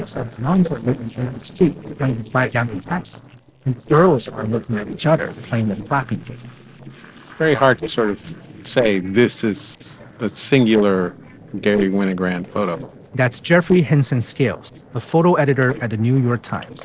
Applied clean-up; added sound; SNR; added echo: neural separator model SepFormer DNS4.